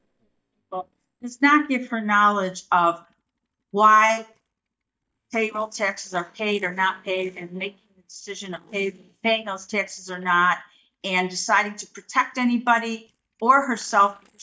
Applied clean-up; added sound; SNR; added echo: neural mask model DeepFilterNet 3.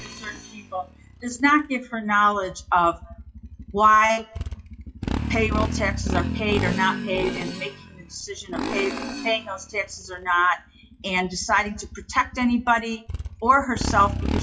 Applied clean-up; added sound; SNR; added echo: classical method WPE with log-MMSE.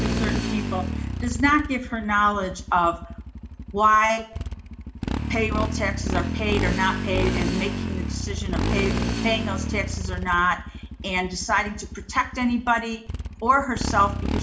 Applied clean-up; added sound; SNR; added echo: none; Motorcycle; 3 dB; reverberation time 0.4 s.